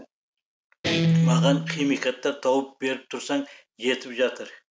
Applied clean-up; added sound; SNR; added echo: none; Guitar; -1 dB; none.